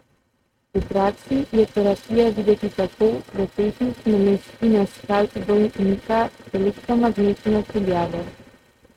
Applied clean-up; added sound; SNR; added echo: neural mask model RNNoise.